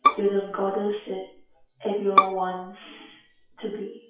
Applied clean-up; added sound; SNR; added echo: classical method WPE with log-MMSE.